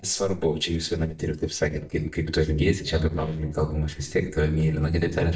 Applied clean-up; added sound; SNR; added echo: neural mask model DeepFilterNet 3.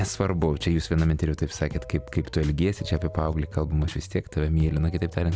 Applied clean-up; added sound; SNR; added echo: none; none; none; none.